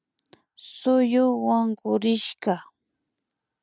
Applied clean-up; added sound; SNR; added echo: none; none; none; none.